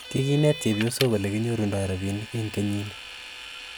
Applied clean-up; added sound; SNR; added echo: none; Vehicle; 12 dB; none.